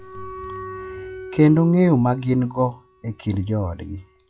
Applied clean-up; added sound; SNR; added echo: classical method log-MMSE.